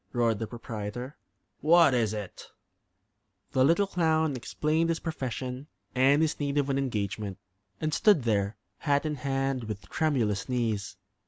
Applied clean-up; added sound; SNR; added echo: none; none; none; none.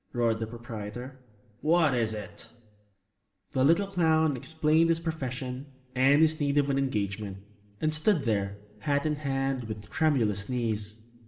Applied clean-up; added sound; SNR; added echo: none; none; none; reverberation time 1.3 s.